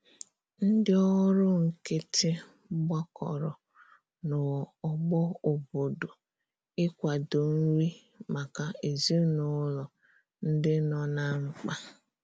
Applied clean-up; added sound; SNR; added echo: none; none; none; none.